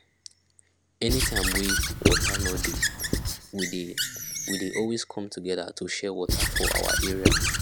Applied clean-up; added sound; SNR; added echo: none; Squeak / Writing; -5 dB; none.